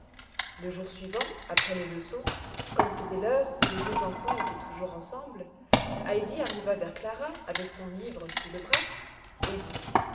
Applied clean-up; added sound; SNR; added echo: none; Wood; -4 dB; reverberation time 1.1 s.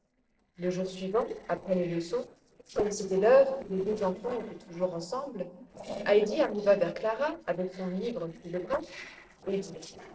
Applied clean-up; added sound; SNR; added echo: neural separator model SepFormer DNS4.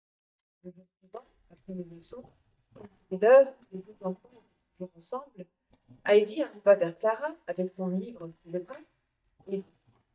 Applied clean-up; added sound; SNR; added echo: neural mask model DeepFilterNet 3.